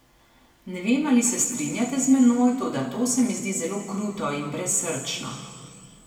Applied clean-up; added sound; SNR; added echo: none; none; none; reverberation time 1.9 s.